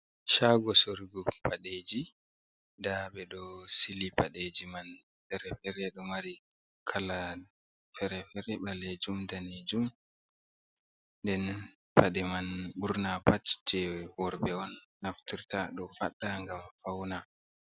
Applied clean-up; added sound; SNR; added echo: none; none; none; none.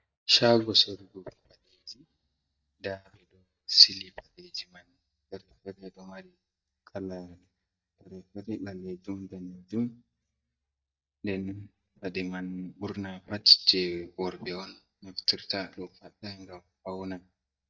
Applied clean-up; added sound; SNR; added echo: neural mask model DeepFilterNet 3.